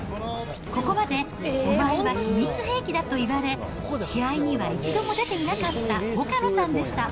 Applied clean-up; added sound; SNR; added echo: none; none; none; none.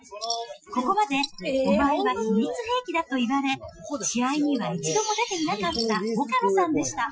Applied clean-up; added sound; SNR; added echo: classical method Wiener filter.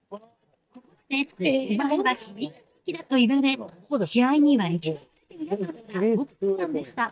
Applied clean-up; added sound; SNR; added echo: neural mask model DeepFilterNet 3.